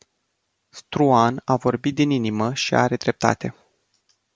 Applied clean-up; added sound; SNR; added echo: none; none; none; none.